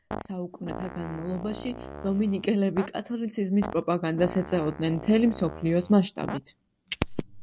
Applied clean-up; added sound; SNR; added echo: none; Fart; 13 dB; none.